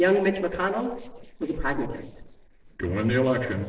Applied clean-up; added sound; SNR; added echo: neural separator model SepFormer DNS4.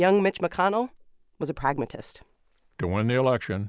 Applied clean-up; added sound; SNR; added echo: none; none; none; none.